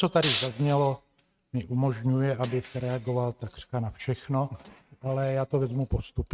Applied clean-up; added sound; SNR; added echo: neural mask model RNNoise.